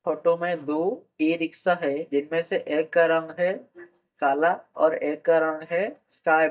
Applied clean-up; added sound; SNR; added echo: neural mask model DeepFilterNet 3.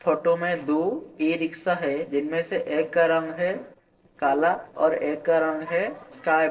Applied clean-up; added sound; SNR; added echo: neural separator model SepFormer DNS4.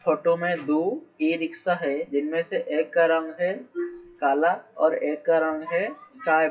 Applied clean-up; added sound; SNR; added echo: classical method WPE with log-MMSE.